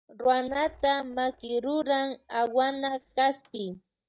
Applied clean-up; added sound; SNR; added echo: neural mask model DeepFilterNet 3.